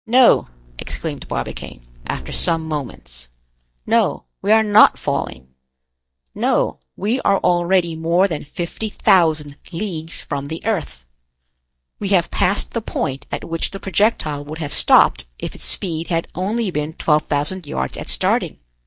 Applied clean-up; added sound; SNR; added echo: neural mask model DeepFilterNet 3.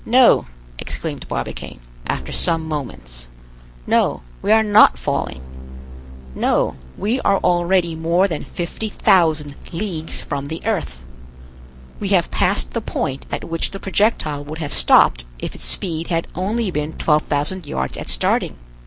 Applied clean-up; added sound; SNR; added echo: none; Keyboard (musical); 19 dB; none.